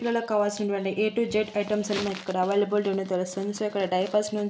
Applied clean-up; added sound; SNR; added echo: none; none; none; none.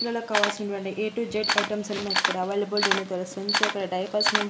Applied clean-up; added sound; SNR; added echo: none; Camera; 0 dB; none.